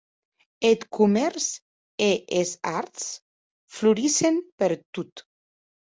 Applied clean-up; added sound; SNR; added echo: none; none; none; none.